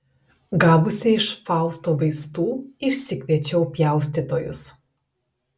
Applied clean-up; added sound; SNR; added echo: none; none; none; none.